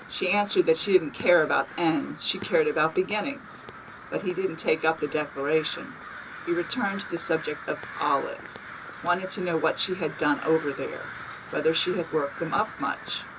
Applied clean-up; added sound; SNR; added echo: none; Crow; 13 dB; reverberation time 0.2 s.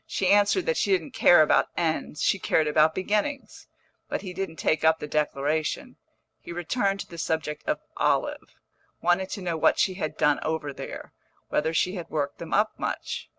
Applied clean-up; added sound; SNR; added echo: none; none; none; none.